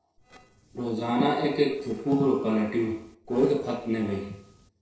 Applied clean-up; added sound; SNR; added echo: neural separator model SepFormer DNS4.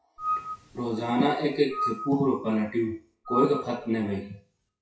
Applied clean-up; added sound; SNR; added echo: classical method WPE with log-MMSE.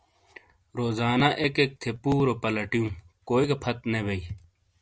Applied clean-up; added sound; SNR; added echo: none; none; none; none.